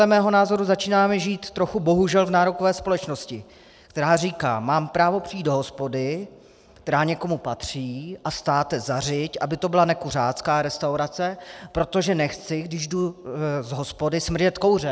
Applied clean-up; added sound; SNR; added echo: none; none; none; none.